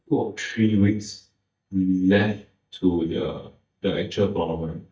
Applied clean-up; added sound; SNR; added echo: neural mask model DeepFilterNet 3.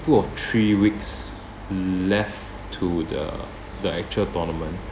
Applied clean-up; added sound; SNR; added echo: none; none; none; none.